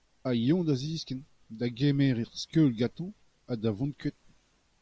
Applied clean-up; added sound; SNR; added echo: none; none; none; none.